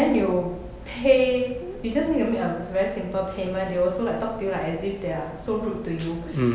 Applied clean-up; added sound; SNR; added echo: none; none; none; none.